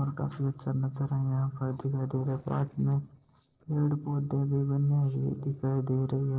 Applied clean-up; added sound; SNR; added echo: neural separator model SepFormer DNS4.